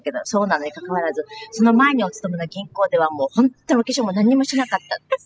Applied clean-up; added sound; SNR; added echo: classical method spectral subtraction.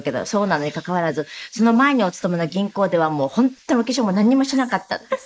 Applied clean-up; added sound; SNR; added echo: neural mask model Resemble Enhance denoiser.